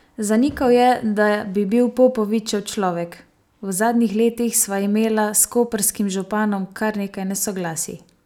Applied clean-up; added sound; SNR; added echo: none; none; none; none.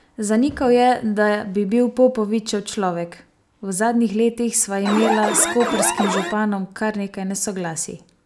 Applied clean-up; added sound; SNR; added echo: none; Alarm; 2 dB; none.